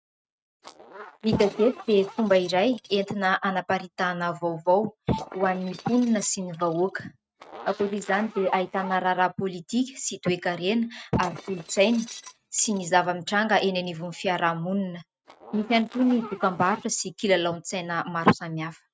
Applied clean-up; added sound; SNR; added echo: neural mask model RNNoise.